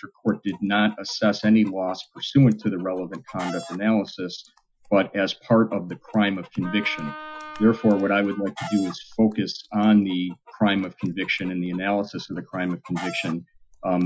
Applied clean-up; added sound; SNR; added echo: classical method Wiener filter.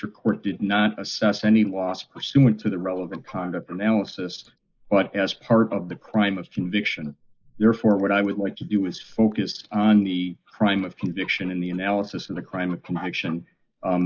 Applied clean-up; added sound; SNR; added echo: neural mask model Resemble Enhance denoiser.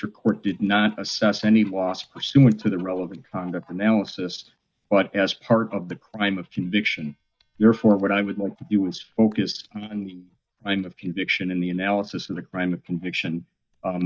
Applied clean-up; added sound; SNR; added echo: neural mask model DeepFilterNet 3.